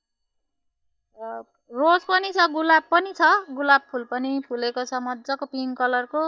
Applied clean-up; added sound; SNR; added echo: neural mask model DeepFilterNet 3.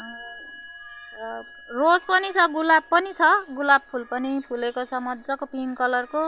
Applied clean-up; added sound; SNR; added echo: none; Chime; 15 dB; none.